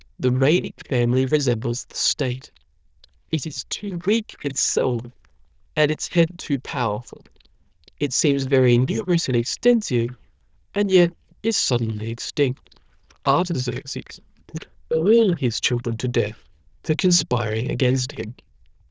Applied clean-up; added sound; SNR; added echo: neural diffusion model UNIVERSE++.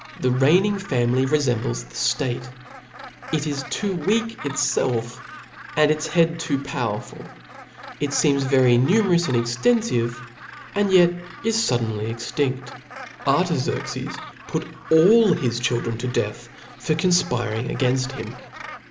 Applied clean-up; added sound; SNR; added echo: none; Gull, seagull; 17 dB; none.